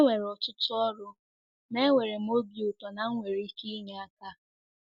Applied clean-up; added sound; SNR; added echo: none; none; none; none.